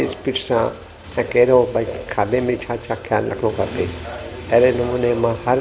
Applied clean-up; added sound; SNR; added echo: none; Motorcycle; 17 dB; none.